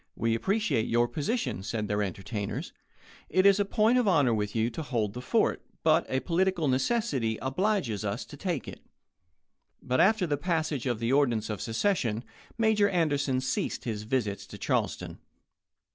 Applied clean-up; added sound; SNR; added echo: none; none; none; none.